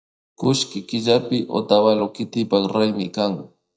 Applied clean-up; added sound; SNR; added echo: neural mask model DeepFilterNet 3.